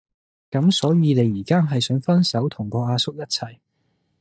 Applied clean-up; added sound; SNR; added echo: neural mask model DeepFilterNet 3.